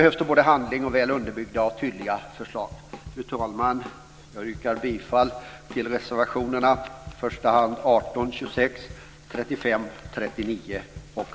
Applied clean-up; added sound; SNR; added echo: none; Drum kit; 19 dB; none.